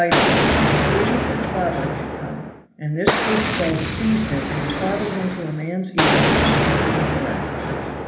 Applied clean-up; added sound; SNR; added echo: none; Explosion; -4 dB; reverberation time 1.0 s.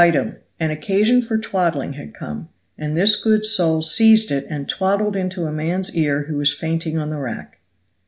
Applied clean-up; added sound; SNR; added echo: none; none; none; none.